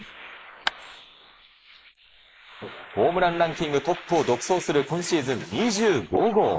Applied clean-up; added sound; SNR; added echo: neural mask model Resemble Enhance denoiser.